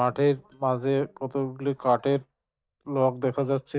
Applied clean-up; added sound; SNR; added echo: neural mask model DeepFilterNet 3.